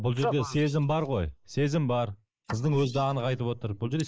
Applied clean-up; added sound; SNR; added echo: neural mask model Resemble Enhance denoiser.